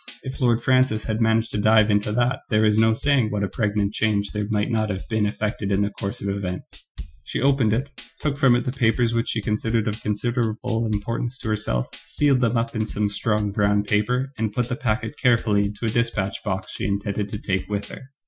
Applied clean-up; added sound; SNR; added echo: classical method Wiener filter.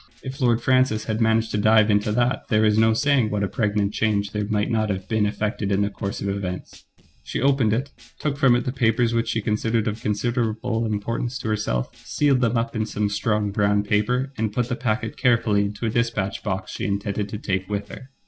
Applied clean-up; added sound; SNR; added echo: neural separator model SepFormer DNS4.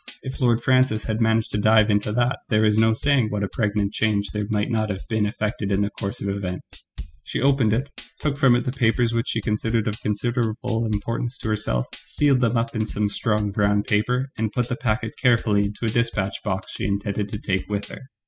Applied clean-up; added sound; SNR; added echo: classical method spectral subtraction.